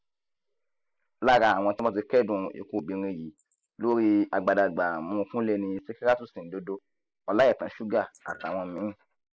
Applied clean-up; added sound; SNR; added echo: neural mask model Resemble Enhance denoiser.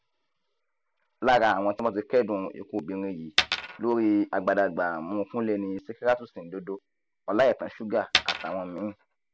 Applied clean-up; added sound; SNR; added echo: none; Coin (dropping); 3 dB; none.